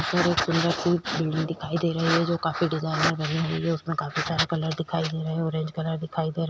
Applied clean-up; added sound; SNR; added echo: none; none; none; none.